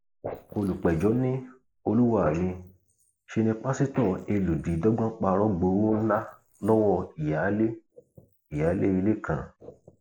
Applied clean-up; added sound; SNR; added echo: neural mask model Resemble Enhance denoiser.